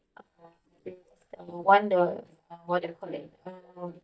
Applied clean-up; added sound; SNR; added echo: neural mask model DeepFilterNet 3.